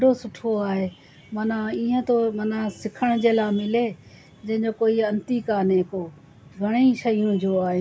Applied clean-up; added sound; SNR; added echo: none; none; none; none.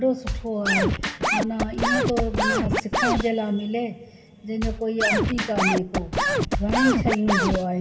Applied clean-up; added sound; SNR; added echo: none; Scratching (performance technique); -2 dB; reverberation time 2.6 s.